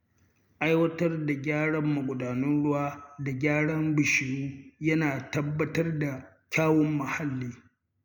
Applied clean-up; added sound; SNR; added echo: none; none; none; none.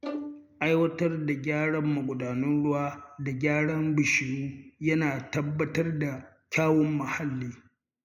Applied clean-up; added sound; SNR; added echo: neural mask model Resemble Enhance denoiser.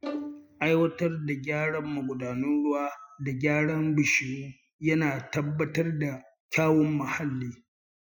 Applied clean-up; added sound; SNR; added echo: classical method Wiener filter.